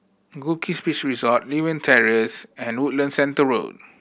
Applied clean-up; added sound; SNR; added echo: none; none; none; none.